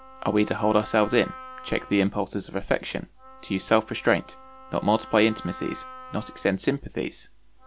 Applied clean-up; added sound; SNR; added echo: none; Wind instrument, woodwind instrument; 18 dB; none.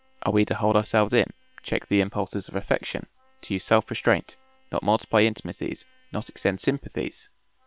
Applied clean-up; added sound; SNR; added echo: neural separator model SepFormer WHAM!.